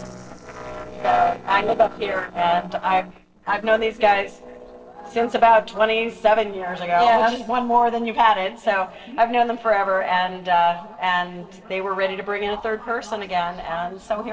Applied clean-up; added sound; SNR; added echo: neural separator model SepFormer DNS4.